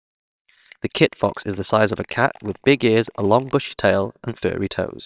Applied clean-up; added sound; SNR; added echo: neural separator model SepFormer WHAMR!.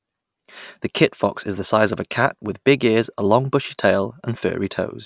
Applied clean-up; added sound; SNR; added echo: none; none; none; none.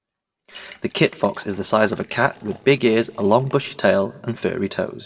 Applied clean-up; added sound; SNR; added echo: neural separator model SepFormer DNS4.